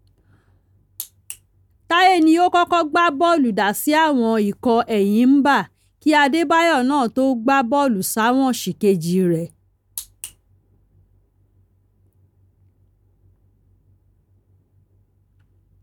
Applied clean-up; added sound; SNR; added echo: none; none; none; none.